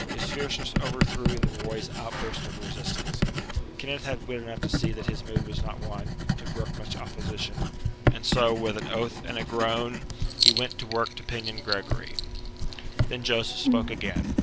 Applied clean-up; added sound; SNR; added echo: none; Writing; -4 dB; none.